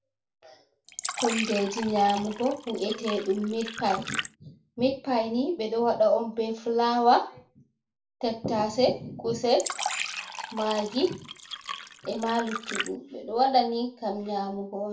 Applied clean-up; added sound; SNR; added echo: none; Fill (with liquid); 8 dB; reverberation time 0.3 s.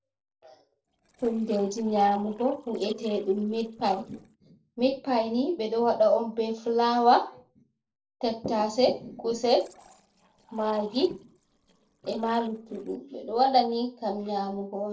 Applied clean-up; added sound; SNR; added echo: neural separator model SepFormer DNS4.